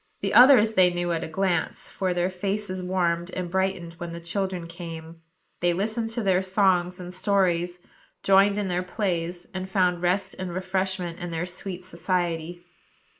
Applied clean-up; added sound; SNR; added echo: neural mask model Resemble Enhance denoiser.